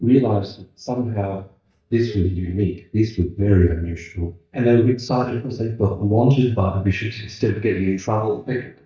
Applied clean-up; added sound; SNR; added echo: neural mask model DeepFilterNet 3.